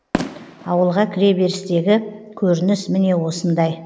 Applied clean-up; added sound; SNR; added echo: none; Fireworks; 15 dB; none.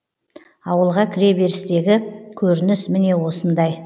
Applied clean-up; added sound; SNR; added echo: none; none; none; none.